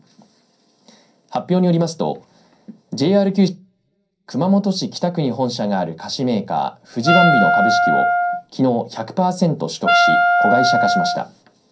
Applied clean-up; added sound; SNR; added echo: none; Wind instrument, woodwind instrument; -5 dB; reverberation time 0.3 s.